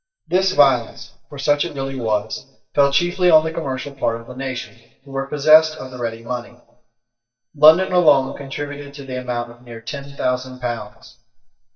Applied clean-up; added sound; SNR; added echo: neural mask model DeepFilterNet 3.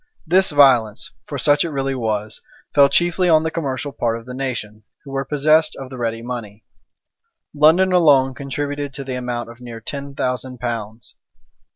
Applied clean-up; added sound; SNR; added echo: none; none; none; none.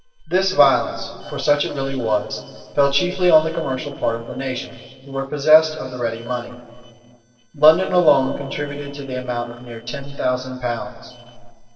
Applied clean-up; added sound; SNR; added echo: neural separator model SepFormer DNS4.